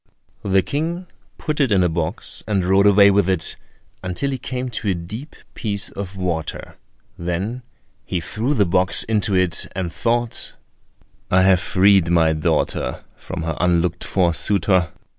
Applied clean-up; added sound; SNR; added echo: none; none; none; none.